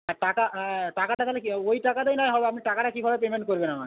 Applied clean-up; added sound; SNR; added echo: none; none; none; none.